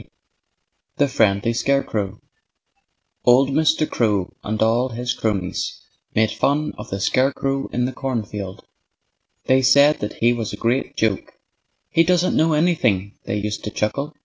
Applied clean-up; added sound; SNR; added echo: none; none; none; none.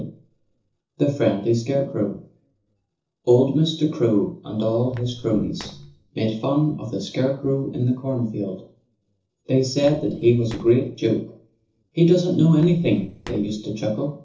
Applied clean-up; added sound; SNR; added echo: neural separator model SepFormer DNS4.